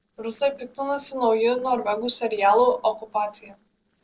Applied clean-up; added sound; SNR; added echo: neural separator model SepFormer DNS4.